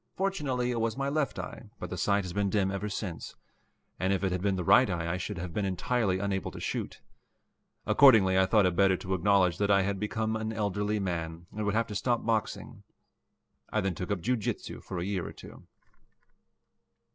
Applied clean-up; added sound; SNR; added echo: none; none; none; none.